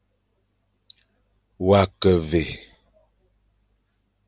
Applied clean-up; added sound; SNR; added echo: none; none; none; none.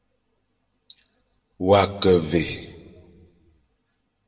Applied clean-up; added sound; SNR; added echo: none; none; none; reverberation time 0.9 s.